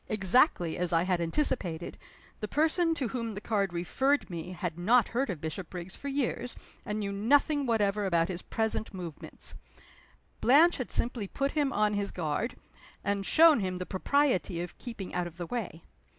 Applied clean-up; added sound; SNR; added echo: none; none; none; none.